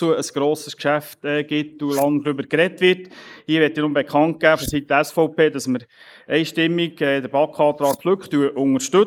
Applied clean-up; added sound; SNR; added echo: neural mask model Resemble Enhance denoiser.